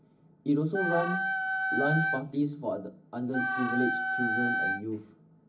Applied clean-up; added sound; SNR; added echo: none; Wind instrument, woodwind instrument; -1 dB; reverberation time 0.4 s.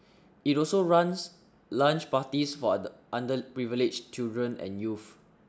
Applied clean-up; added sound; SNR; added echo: none; none; none; none.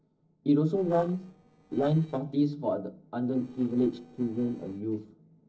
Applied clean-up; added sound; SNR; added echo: neural separator model SepFormer DNS4.